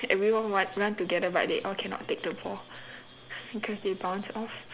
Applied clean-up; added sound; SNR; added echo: none; none; none; none.